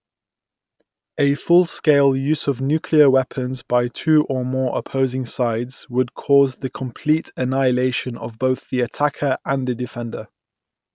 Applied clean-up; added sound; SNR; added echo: none; none; none; none.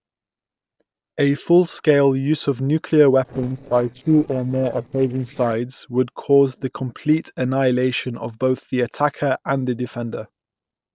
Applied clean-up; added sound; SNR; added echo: neural separator model SepFormer DNS4.